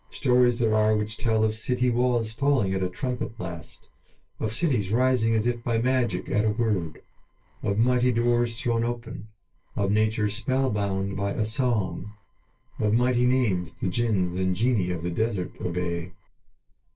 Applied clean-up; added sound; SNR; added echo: neural separator model SepFormer DNS4.